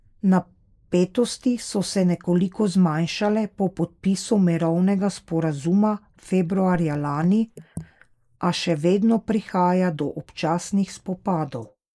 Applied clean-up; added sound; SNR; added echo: neural mask model Resemble Enhance denoiser.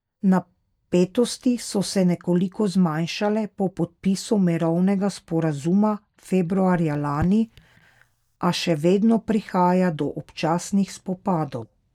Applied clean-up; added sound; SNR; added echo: neural mask model DeepFilterNet 3.